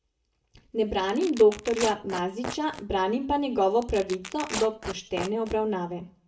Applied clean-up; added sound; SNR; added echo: none; Tearing; 13 dB; reverberation time 0.3 s.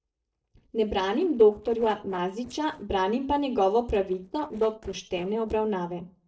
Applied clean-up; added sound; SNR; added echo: neural separator model SepFormer DNS4.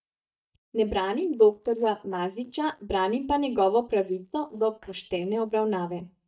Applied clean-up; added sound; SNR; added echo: neural mask model DeepFilterNet 3.